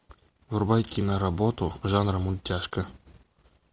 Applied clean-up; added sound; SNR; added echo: none; none; none; none.